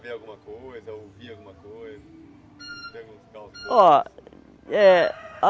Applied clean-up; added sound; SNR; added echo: none; Wind instrument, woodwind instrument; 18 dB; none.